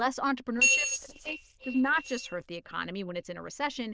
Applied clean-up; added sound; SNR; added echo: neural diffusion model UNIVERSE++.